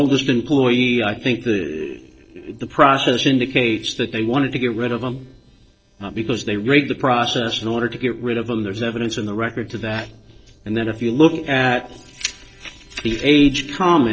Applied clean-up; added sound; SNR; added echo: neural separator model SepFormer DNS4.